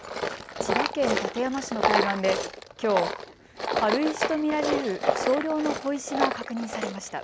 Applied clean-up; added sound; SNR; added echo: none; Tools; 0 dB; none.